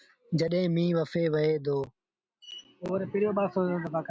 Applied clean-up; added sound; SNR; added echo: none; none; none; none.